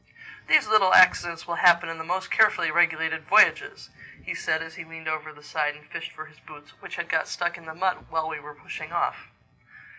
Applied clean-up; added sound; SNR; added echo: none; none; none; none.